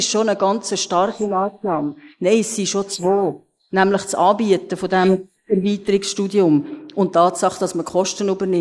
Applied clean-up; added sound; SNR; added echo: neural mask model Resemble Enhance denoiser.